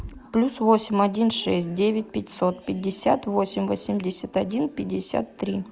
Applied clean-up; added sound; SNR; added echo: none; none; none; none.